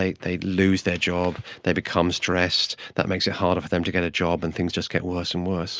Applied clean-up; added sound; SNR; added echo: none; none; none; none.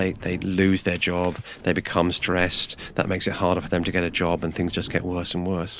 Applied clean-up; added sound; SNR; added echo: none; Walk, footsteps; 17 dB; none.